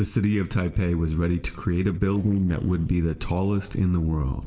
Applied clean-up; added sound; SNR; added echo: neural separator model SepFormer DNS4.